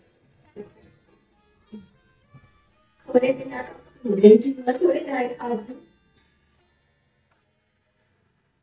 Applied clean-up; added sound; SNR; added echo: neural mask model DeepFilterNet 3.